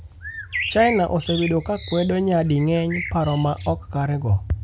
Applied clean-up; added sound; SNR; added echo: none; Bird; 12 dB; none.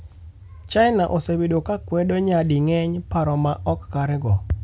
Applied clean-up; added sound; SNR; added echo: none; none; none; none.